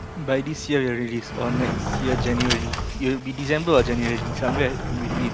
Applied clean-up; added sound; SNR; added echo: none; Sliding door; 3 dB; none.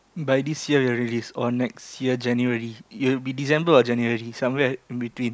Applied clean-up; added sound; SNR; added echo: none; none; none; none.